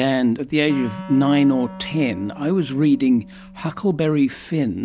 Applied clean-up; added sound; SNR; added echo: none; Wind instrument, woodwind instrument; 18 dB; none.